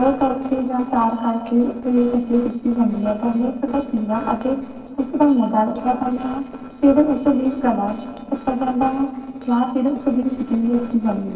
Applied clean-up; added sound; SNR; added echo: neural separator model SepFormer DNS4.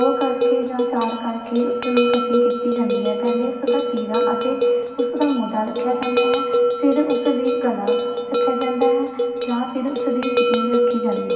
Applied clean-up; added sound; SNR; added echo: none; Bell; -3 dB; reverberation time 2.5 s.